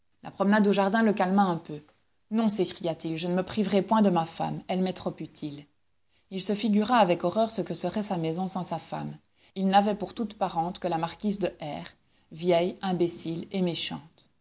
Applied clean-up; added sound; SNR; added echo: none; none; none; none.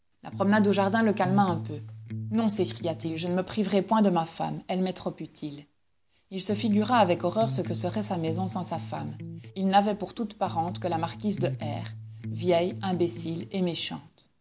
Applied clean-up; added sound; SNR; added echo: none; Electric guitar; 10 dB; none.